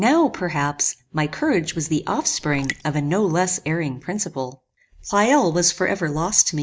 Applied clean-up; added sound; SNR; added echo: neural mask model DeepFilterNet 3.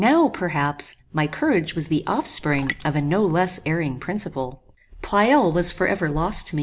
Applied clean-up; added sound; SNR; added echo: none; Raindrop; 12 dB; none.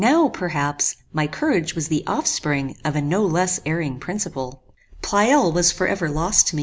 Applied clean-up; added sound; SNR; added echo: none; none; none; none.